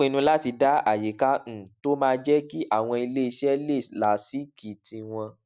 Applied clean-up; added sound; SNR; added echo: none; none; none; none.